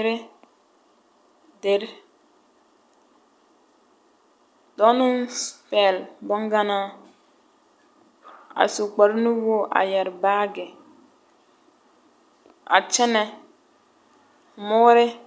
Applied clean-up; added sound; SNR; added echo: none; none; none; none.